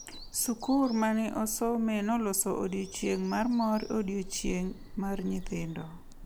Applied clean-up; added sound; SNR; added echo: none; Bird vocalization, bird call, bird song; 13 dB; none.